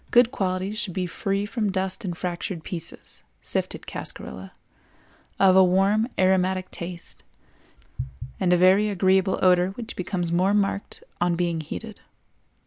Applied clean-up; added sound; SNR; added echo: none; none; none; none.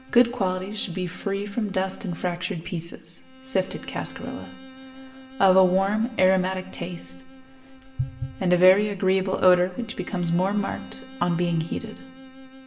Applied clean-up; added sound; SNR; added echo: none; Bowed string instrument; 20 dB; reverberation time 0.7 s.